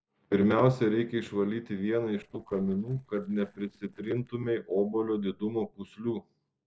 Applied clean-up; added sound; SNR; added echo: neural separator model SepFormer DNS4.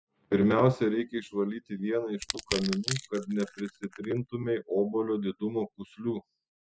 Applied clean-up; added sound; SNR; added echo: classical method spectral subtraction.